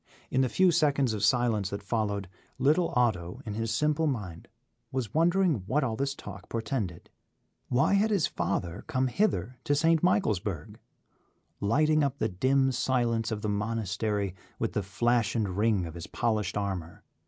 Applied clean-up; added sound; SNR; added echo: none; none; none; none.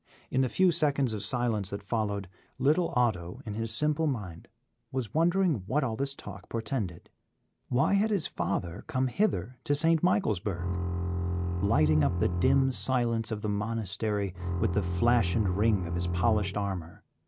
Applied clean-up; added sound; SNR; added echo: none; Bowed string instrument; 2 dB; none.